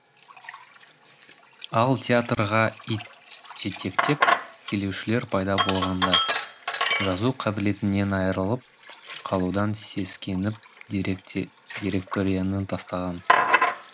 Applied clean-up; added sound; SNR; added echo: none; Sink (filling or washing); 2 dB; none.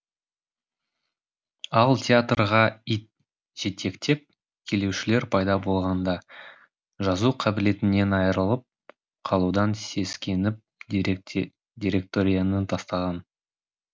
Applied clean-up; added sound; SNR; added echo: none; none; none; none.